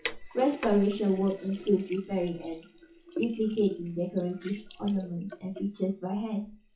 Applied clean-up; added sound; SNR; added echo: classical method WPE with log-MMSE.